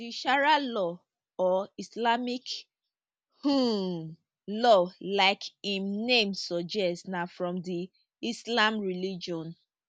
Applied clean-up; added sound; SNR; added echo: none; none; none; none.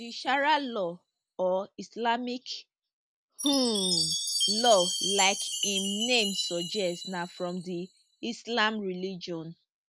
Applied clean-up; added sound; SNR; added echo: none; Chime; 4 dB; none.